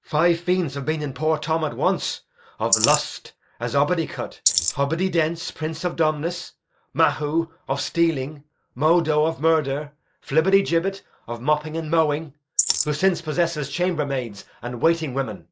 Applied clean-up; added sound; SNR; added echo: neural mask model Resemble Enhance denoiser.